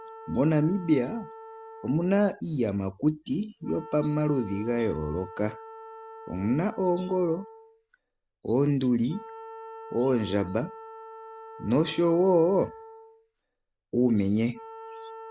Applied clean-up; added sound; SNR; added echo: none; Wind instrument, woodwind instrument; 17 dB; none.